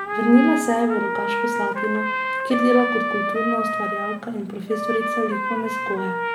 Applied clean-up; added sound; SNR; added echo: none; Trumpet; 2 dB; none.